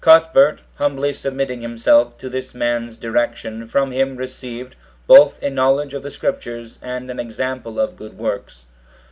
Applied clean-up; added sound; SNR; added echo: none; none; none; none.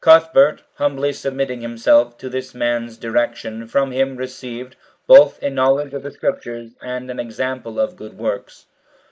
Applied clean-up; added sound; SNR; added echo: neural mask model Resemble Enhance denoiser.